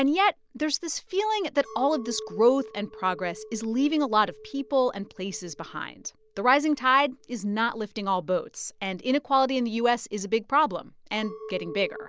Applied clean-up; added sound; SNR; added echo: none; Chink, clink; 19 dB; none.